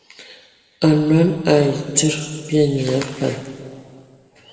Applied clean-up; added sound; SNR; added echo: none; none; none; reverberation time 2.1 s.